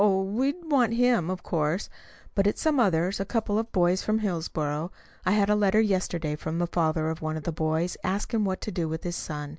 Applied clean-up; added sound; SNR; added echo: none; none; none; none.